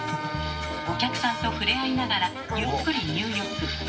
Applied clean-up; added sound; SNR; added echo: none; Piano; 13 dB; reverberation time 1.9 s.